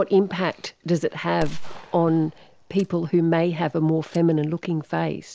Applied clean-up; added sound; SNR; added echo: none; Gunshot, gunfire; 14 dB; none.